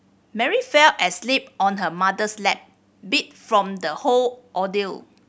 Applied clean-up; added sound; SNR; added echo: none; none; none; none.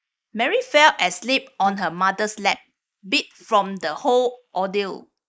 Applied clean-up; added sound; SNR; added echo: neural mask model Resemble Enhance denoiser.